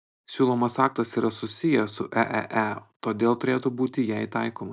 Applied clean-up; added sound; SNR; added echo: none; none; none; none.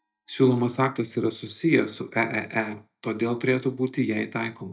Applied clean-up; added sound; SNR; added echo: neural mask model DeepFilterNet 3.